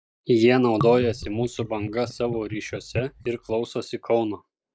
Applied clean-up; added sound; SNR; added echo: neural mask model DeepFilterNet 3.